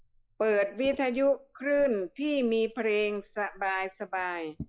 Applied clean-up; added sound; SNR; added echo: classical method log-MMSE.